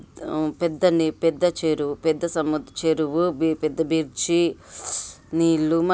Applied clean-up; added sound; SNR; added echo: none; none; none; none.